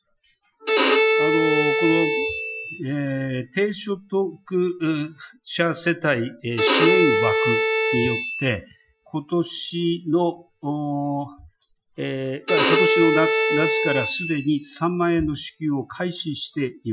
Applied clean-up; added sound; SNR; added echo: classical method Wiener filter.